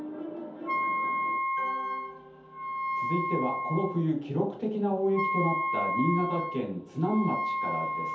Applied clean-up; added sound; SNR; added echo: none; Wind instrument, woodwind instrument; 1 dB; reverberation time 0.5 s.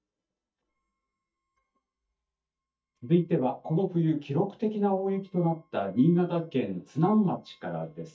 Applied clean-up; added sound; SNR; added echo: neural mask model DeepFilterNet 3.